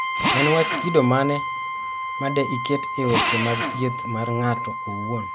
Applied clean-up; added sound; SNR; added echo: none; Brass instrument + Drill; 1 dB; none.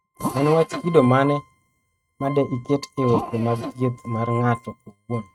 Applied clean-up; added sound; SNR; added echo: neural mask model RNNoise.